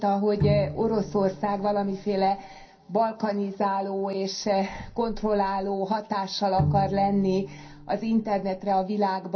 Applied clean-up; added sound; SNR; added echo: none; Bowed string instrument; 7 dB; reverberation time 0.3 s.